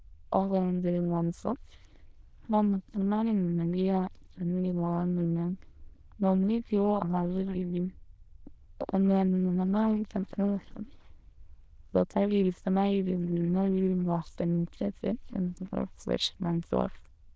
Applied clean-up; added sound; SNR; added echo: neural diffusion model UNIVERSE++.